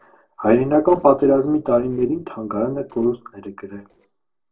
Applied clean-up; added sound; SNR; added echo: neural separator model SepFormer DNS4.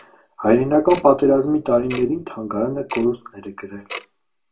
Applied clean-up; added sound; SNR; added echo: none; Tick-tock; 19 dB; reverberation time 0.2 s.